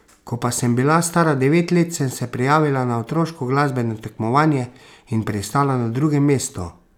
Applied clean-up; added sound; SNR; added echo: none; none; none; none.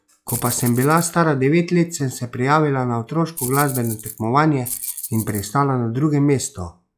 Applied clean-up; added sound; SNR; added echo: classical method log-MMSE.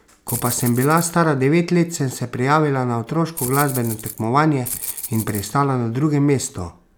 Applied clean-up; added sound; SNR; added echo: none; Rattle (instrument); 11 dB; none.